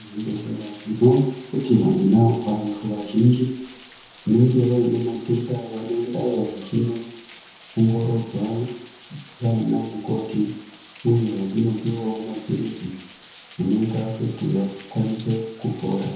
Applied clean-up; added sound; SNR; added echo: none; Rain; 19 dB; reverberation time 1.0 s.